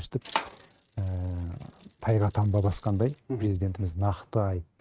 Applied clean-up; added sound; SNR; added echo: neural mask model RNNoise.